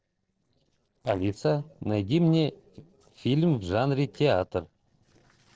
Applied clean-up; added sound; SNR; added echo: neural separator model SepFormer DNS4.